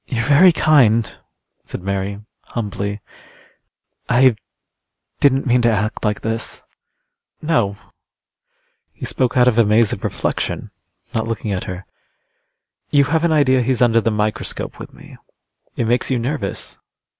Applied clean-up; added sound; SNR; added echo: none; none; none; none.